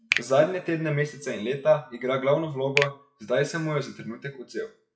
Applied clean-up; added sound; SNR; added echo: classical method WPE with log-MMSE.